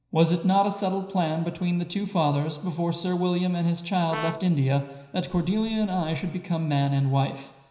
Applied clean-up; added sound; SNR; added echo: none; Brass instrument; 13 dB; reverberation time 0.9 s.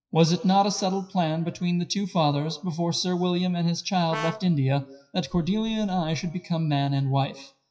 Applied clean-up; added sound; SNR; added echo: classical method WPE with log-MMSE.